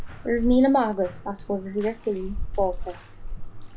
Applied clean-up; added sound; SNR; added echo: none; Bathtub (filling or washing); 6 dB; none.